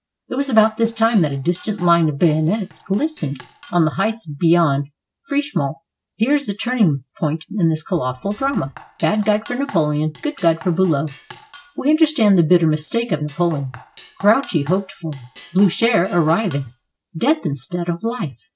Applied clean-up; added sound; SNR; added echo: neural separator model SepFormer DNS4.